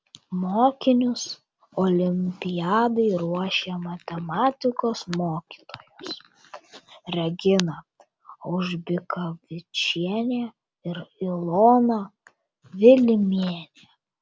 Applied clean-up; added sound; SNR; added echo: none; none; none; none.